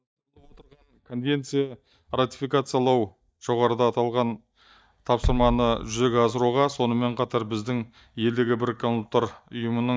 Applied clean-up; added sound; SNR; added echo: neural mask model DeepFilterNet 3.